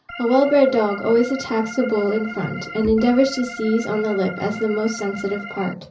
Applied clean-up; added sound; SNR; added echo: none; Organ; 14 dB; reverberation time 0.5 s.